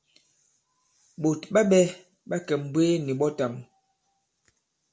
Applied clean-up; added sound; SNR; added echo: none; none; none; none.